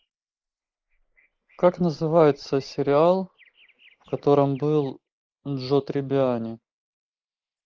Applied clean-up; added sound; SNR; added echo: neural mask model Resemble Enhance denoiser.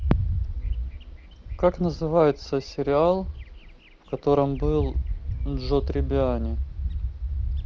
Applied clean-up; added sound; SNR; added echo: none; Bird; 3 dB; none.